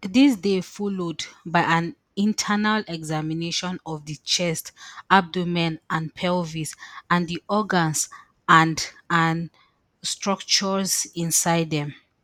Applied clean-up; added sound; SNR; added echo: none; none; none; none.